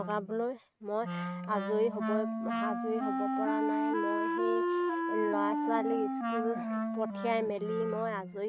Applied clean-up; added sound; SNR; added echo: neural mask model RNNoise.